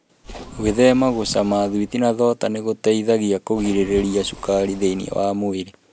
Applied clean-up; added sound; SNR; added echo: none; Splash, splatter; 18 dB; none.